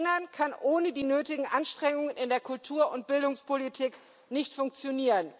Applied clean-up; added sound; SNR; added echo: none; none; none; none.